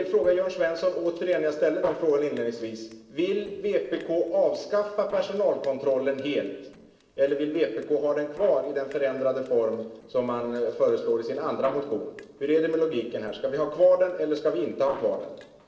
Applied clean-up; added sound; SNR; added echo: neural separator model SepFormer DNS4.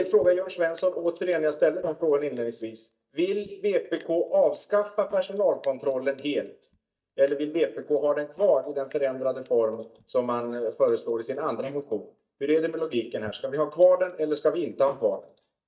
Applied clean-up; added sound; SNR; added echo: neural mask model DeepFilterNet 3.